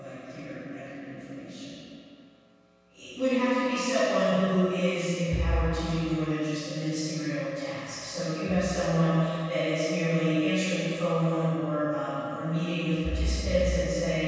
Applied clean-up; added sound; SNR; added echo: none; none; none; reverberation time 2.2 s.